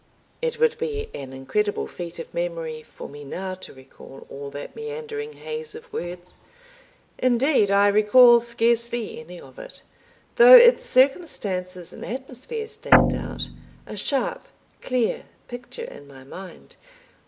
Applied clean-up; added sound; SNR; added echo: none; Guitar; -2 dB; none.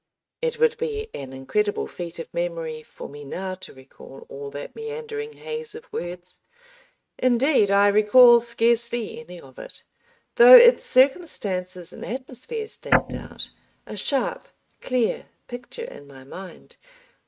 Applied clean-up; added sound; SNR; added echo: neural mask model RNNoise.